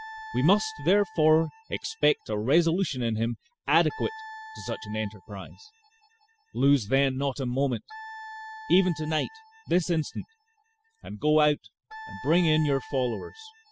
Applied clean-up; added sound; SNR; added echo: classical method spectral subtraction.